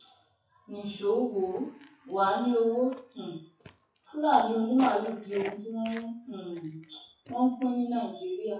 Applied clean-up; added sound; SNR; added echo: classical method WPE with log-MMSE.